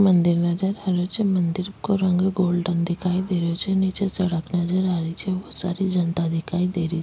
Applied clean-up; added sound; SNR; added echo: none; none; none; none.